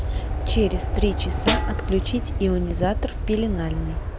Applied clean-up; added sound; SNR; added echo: none; Snare drum + Aircraft; -1 dB; none.